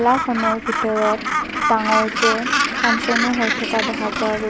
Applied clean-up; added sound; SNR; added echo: none; Gull, seagull; 0 dB; none.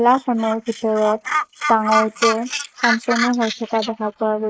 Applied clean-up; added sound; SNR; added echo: neural mask model Resemble Enhance denoiser.